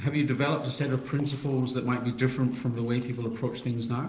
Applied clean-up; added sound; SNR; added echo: neural separator model SepFormer DNS4.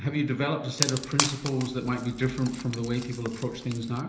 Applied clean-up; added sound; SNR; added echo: none; Wood; 5 dB; reverberation time 1.0 s.